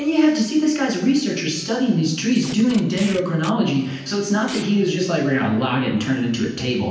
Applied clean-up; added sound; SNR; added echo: none; Packing tape, duct tape; 19 dB; reverberation time 0.9 s.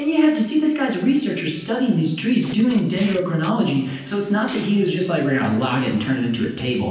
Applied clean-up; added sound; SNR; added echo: neural separator model SepFormer DNS4.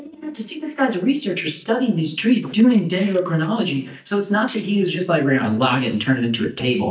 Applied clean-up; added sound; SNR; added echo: neural mask model DeepFilterNet 3.